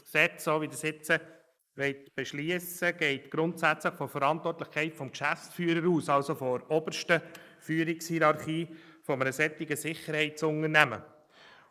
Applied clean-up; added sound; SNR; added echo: neural mask model Resemble Enhance denoiser.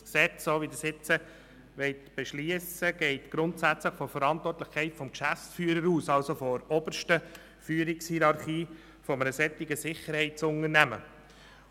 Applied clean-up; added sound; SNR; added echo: none; none; none; none.